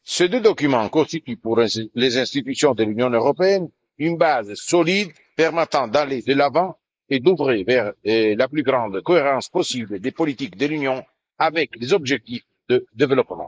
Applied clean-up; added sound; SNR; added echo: neural mask model Resemble Enhance denoiser.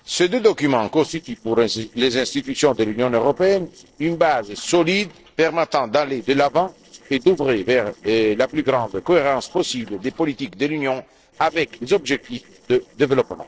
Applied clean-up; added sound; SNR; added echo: neural separator model SepFormer DNS4.